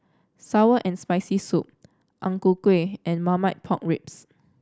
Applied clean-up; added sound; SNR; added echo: none; none; none; none.